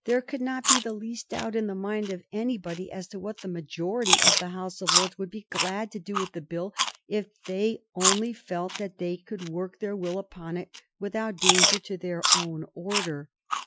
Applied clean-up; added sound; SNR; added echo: classical method Wiener filter.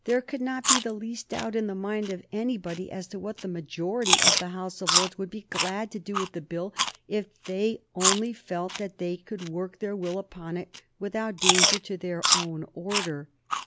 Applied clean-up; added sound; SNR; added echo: none; Chewing, mastication; -1 dB; none.